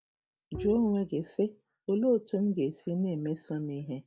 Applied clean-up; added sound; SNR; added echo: none; Bowed string instrument; 13 dB; none.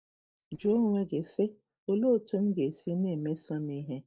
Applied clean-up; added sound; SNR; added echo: neural separator model SepFormer DNS4.